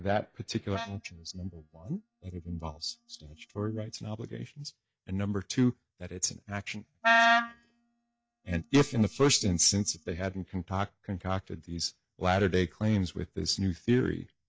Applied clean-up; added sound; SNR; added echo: neural mask model DeepFilterNet 3.